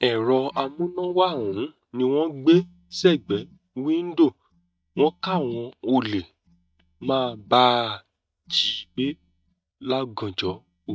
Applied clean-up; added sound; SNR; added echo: neural mask model DeepFilterNet 3.